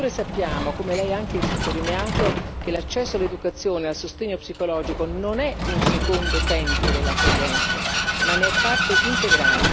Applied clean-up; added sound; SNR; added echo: none; Vehicle; -3 dB; none.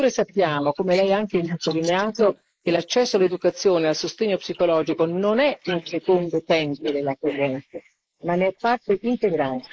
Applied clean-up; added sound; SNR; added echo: neural mask model Resemble Enhance denoiser.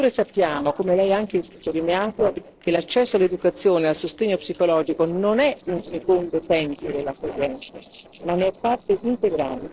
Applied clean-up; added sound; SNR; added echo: neural separator model SepFormer DNS4.